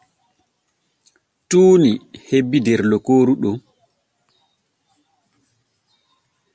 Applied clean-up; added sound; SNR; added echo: none; none; none; none.